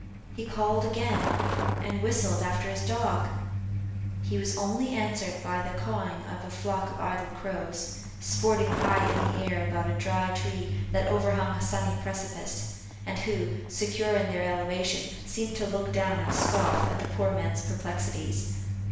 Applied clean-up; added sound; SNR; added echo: none; Truck; 1 dB; reverberation time 0.9 s.